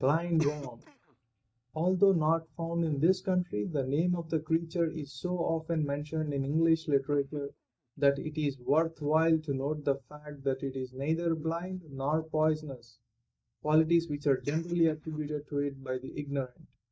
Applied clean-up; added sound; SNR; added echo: neural mask model DeepFilterNet 3.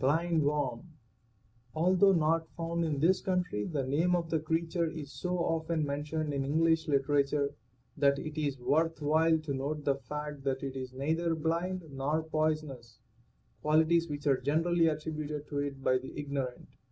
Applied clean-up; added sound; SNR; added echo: none; none; none; none.